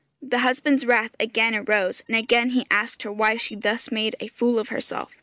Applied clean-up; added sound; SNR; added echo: neural mask model DeepFilterNet 3.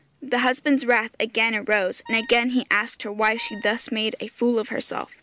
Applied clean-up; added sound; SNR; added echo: none; Wind instrument, woodwind instrument; 20 dB; none.